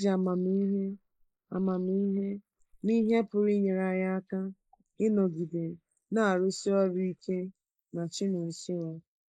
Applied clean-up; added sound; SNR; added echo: neural mask model Resemble Enhance denoiser.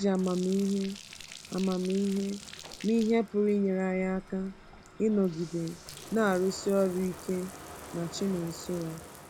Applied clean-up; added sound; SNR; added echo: none; Bathtub (filling or washing); 16 dB; none.